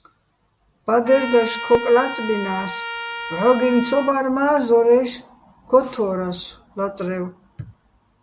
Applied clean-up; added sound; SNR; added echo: none; Trumpet; 10 dB; none.